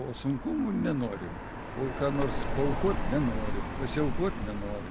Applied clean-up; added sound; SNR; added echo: none; Car passing by; 1 dB; none.